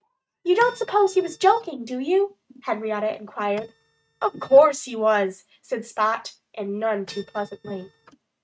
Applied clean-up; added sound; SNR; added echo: neural mask model RNNoise.